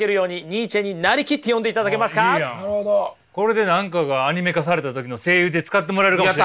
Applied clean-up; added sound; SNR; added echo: none; none; none; none.